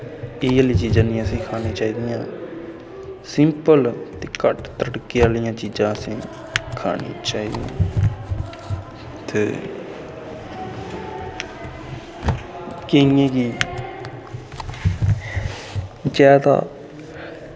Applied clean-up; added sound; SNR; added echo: none; Drawer open or close; 6 dB; none.